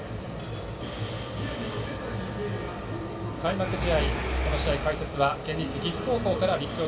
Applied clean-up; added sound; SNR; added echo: none; Mechanisms; 5 dB; reverberation time 0.2 s.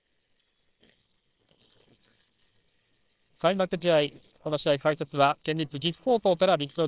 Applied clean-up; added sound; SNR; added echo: neural separator model SepFormer WHAMR!.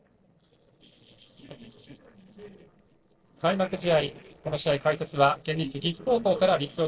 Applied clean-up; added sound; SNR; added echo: neural separator model SepFormer DNS4.